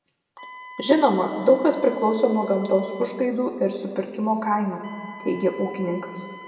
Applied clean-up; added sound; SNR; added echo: none; Wind instrument, woodwind instrument; 19 dB; reverberation time 2.1 s.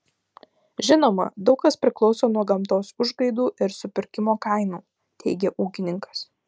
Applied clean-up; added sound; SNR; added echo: none; none; none; none.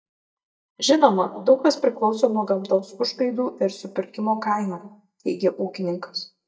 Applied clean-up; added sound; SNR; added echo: neural mask model DeepFilterNet 3.